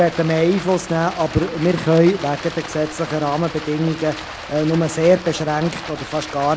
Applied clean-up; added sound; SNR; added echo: none; Stream; 13 dB; none.